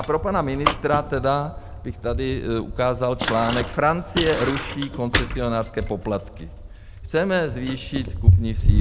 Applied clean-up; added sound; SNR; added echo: none; Bicycle; 0 dB; none.